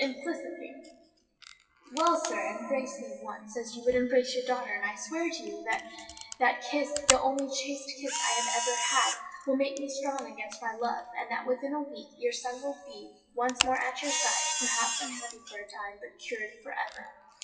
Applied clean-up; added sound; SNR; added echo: classical method WPE with log-MMSE.